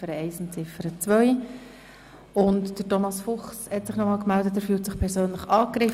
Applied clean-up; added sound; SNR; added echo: none; none; none; none.